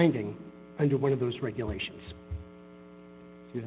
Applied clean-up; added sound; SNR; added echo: none; none; none; none.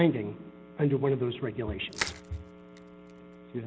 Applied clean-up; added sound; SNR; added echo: none; Crushing; 9 dB; none.